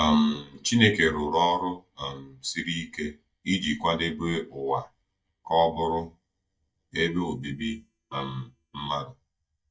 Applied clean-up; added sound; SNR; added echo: neural mask model DeepFilterNet 3.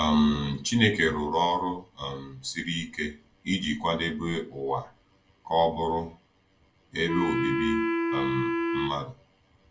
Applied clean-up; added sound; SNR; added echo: none; Wind instrument, woodwind instrument; 0 dB; reverberation time 0.2 s.